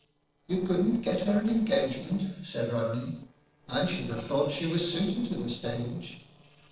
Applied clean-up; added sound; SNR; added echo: neural separator model SepFormer DNS4.